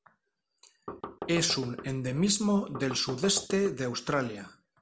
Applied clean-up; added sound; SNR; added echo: none; Knock; 10 dB; none.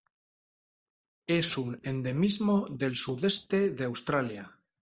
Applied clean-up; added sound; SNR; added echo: neural mask model DeepFilterNet 3.